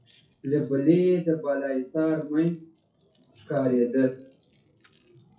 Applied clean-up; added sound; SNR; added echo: classical method WPE with log-MMSE.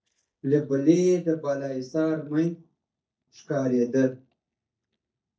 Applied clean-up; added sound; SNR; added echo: neural mask model DeepFilterNet 3.